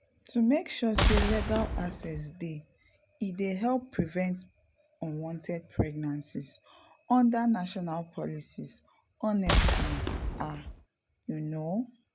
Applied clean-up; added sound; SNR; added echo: none; Boom; -4 dB; none.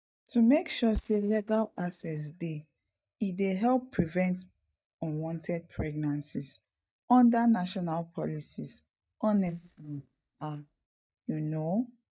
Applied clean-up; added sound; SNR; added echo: neural mask model DeepFilterNet 3.